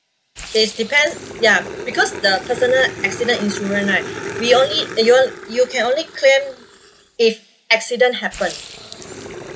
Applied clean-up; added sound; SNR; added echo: none; Growling; 13 dB; none.